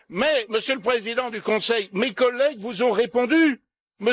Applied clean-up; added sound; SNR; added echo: neural mask model Resemble Enhance denoiser.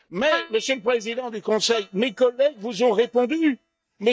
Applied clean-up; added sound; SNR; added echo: neural mask model DeepFilterNet 3.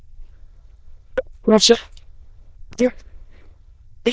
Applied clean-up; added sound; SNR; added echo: neural diffusion model UNIVERSE++.